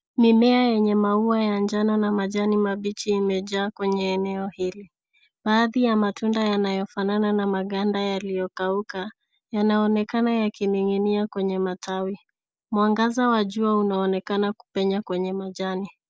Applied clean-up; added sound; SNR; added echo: none; none; none; none.